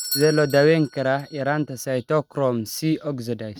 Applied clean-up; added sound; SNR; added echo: neural mask model RNNoise.